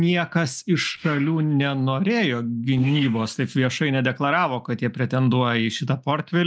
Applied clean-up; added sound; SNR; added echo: neural mask model Resemble Enhance denoiser.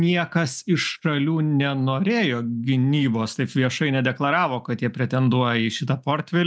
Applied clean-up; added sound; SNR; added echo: none; none; none; none.